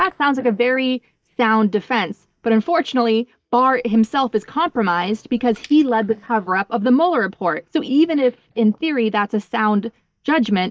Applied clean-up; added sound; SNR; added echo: neural mask model DeepFilterNet 3.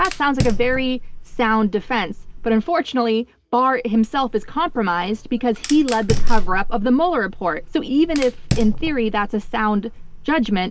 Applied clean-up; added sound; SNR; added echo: none; Fire; 3 dB; none.